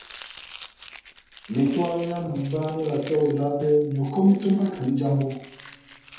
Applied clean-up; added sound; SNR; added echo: none; Domestic sounds, home sounds; 19 dB; reverberation time 0.7 s.